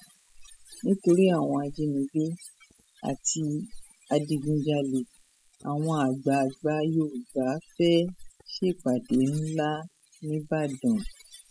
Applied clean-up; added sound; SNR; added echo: classical method spectral subtraction.